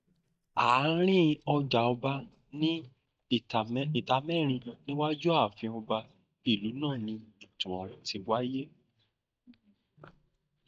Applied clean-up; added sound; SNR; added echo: neural mask model DeepFilterNet 3.